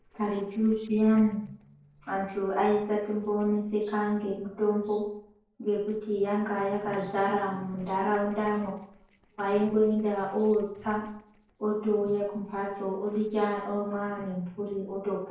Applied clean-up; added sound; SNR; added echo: neural separator model SepFormer DNS4.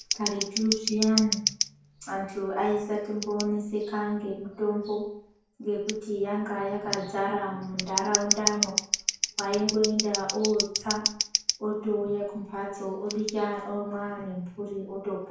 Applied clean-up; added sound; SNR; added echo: none; Scissors; 4 dB; reverberation time 0.5 s.